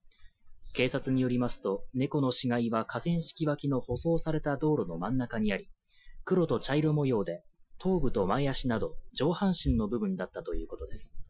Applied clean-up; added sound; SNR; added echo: classical method Wiener filter.